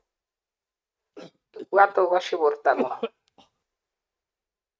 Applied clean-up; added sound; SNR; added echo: neural mask model RNNoise.